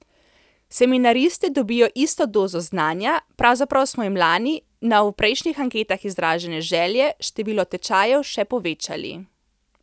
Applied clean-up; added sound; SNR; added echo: none; none; none; none.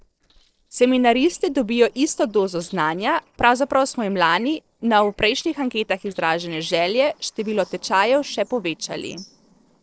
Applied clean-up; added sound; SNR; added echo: neural separator model SepFormer DNS4.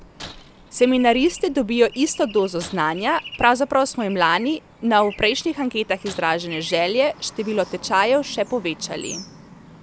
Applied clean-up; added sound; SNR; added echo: none; Traffic noise, roadway noise / Bird + Shatter; 19 dB; none.